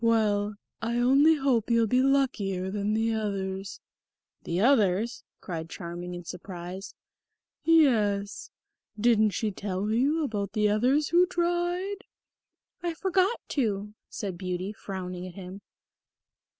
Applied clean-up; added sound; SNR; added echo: none; none; none; none.